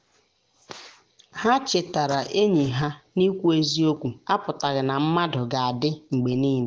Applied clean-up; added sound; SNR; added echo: none; none; none; none.